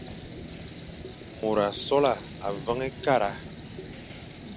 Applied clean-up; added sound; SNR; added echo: none; Cricket; 11 dB; none.